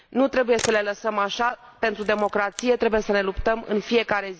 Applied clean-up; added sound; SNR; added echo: none; Camera; 16 dB; none.